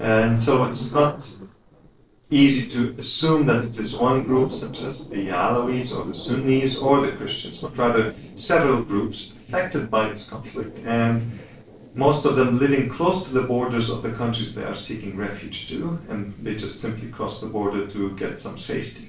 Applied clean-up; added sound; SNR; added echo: neural separator model SepFormer DNS4.